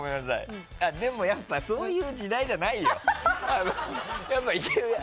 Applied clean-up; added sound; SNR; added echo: none; none; none; none.